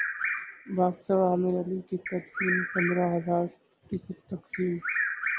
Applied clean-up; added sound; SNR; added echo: none; Bird vocalization, bird call, bird song; 5 dB; none.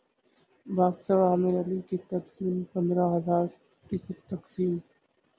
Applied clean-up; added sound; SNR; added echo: none; none; none; none.